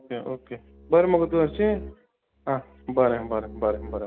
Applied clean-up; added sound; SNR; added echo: none; Bowed string instrument; 16 dB; none.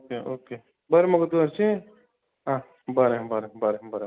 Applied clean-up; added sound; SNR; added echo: none; none; none; none.